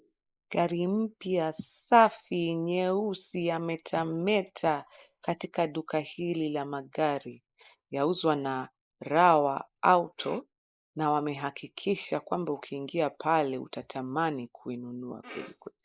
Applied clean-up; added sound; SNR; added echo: neural mask model Resemble Enhance denoiser.